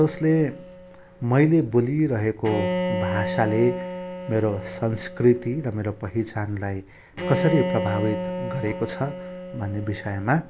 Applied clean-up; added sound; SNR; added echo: none; Bowed string instrument; 7 dB; none.